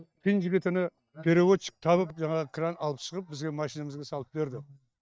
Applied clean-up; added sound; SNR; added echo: neural mask model DeepFilterNet 3.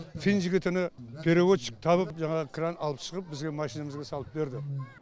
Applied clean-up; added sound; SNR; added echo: none; none; none; none.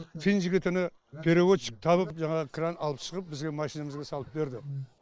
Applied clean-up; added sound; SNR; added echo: neural mask model Resemble Enhance denoiser.